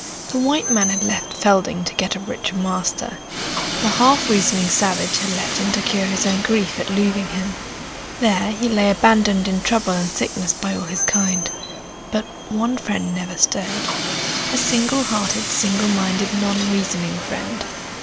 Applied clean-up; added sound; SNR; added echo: none; Train; 5 dB; none.